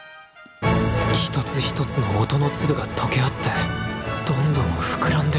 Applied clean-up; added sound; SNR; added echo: none; none; none; none.